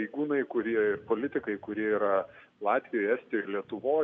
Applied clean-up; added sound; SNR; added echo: none; none; none; none.